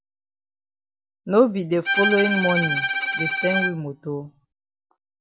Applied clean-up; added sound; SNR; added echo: none; Bowed string instrument; 0 dB; none.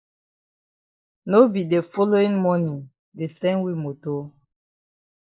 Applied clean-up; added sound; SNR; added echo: neural mask model Resemble Enhance denoiser.